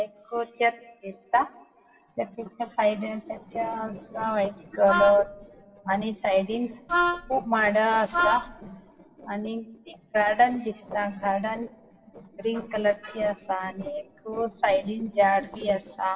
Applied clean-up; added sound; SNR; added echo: neural separator model SepFormer DNS4.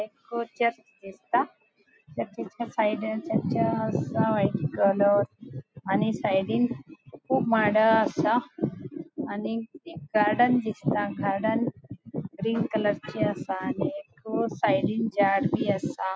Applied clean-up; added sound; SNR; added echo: none; none; none; none.